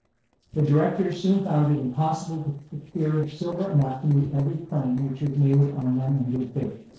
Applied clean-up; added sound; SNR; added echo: neural separator model SepFormer DNS4.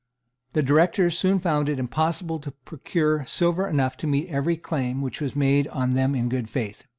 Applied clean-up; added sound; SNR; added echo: none; none; none; none.